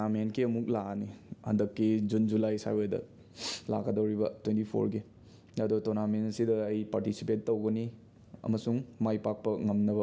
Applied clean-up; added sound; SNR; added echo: none; none; none; none.